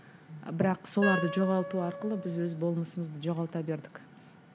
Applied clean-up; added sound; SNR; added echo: none; Wind instrument, woodwind instrument; 6 dB; none.